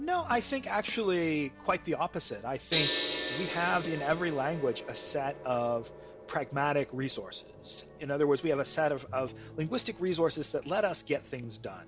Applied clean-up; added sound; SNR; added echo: none; Gong; 0 dB; none.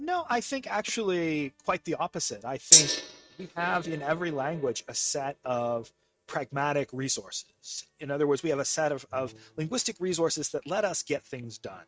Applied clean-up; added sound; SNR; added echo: neural mask model RNNoise.